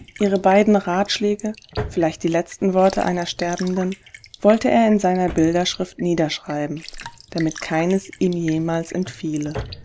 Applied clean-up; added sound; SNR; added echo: none; Drawer open or close + Raindrop / Drip; 17 dB; none.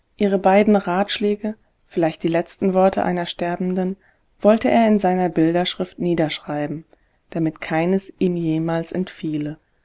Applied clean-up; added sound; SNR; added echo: none; none; none; none.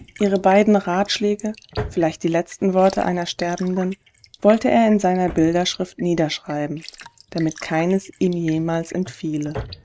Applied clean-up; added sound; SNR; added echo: neural mask model RNNoise.